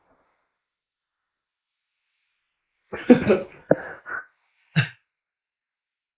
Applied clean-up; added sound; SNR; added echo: neural mask model Resemble Enhance denoiser.